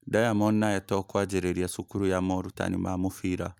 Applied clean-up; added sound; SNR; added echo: none; none; none; none.